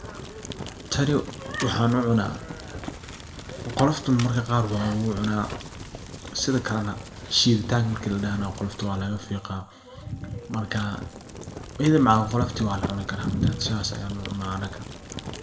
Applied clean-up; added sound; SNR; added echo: none; Fire; 12 dB; reverberation time 0.6 s.